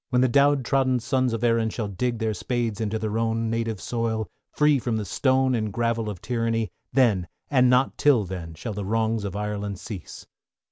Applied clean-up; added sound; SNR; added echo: none; none; none; none.